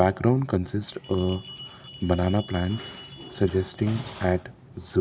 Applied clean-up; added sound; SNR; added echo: none; Bell; 19 dB; none.